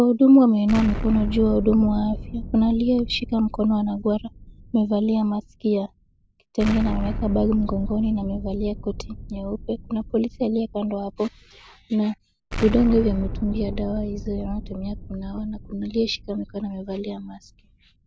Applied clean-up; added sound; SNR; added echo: none; Explosion; 10 dB; none.